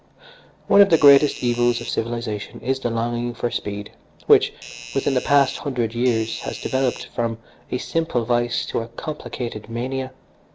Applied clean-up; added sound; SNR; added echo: none; Doorbell; 15 dB; none.